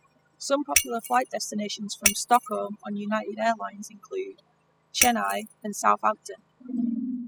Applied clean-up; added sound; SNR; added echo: classical method spectral subtraction.